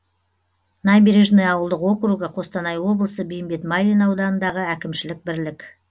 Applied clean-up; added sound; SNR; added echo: none; none; none; none.